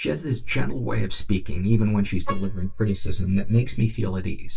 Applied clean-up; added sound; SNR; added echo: neural mask model DeepFilterNet 3.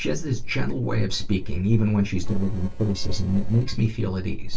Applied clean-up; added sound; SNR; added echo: neural separator model SepFormer DNS4.